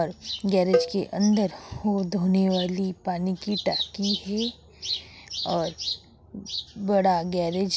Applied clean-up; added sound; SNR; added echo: none; Cowbell; 5 dB; none.